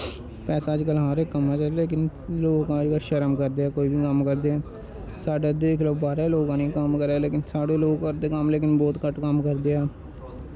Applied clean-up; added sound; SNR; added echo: none; none; none; none.